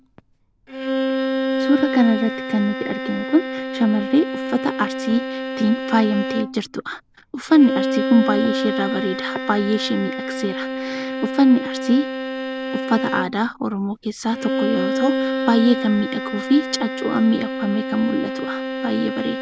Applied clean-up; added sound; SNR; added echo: none; Bowed string instrument; 4 dB; none.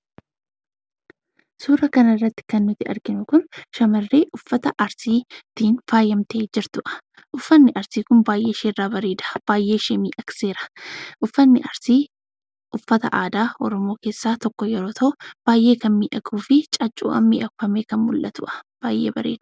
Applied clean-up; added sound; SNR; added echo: none; none; none; none.